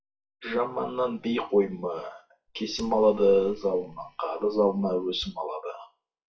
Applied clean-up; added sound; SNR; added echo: classical method WPE with log-MMSE.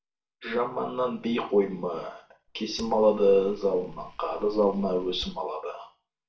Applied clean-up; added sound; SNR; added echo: none; Fire; 19 dB; reverberation time 0.3 s.